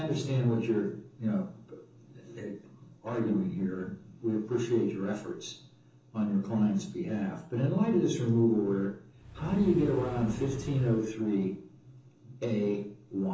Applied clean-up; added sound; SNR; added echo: none; Accelerating, revving, vroom / Car; 12 dB; reverberation time 0.7 s.